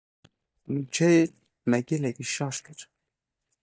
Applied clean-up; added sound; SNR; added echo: neural mask model DeepFilterNet 3.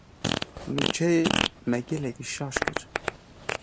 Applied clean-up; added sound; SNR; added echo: none; Fart; 1 dB; none.